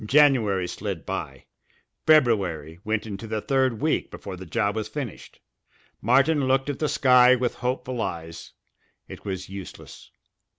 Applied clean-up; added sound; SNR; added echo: none; none; none; none.